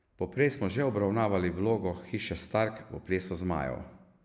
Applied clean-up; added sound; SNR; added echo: none; none; none; none.